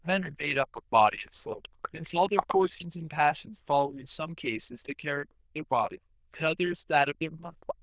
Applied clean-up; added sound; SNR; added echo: neural diffusion model UNIVERSE++.